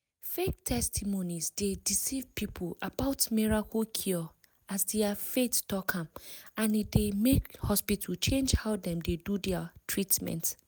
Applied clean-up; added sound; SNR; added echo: none; none; none; none.